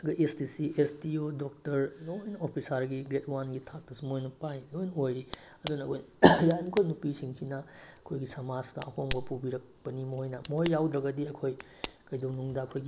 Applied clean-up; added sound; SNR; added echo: none; none; none; none.